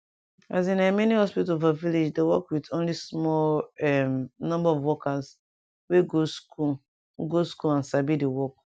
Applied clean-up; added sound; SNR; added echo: none; none; none; none.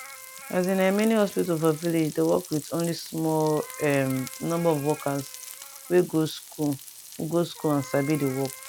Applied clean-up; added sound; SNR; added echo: none; Meow + Frying (food); 15 dB; none.